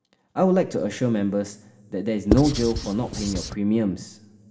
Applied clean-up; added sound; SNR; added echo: none; Writing; 2 dB; reverberation time 0.7 s.